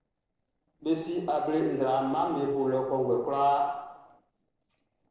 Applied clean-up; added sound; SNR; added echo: neural separator model SepFormer DNS4.